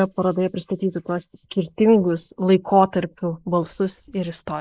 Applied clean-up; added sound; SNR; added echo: neural mask model Resemble Enhance denoiser.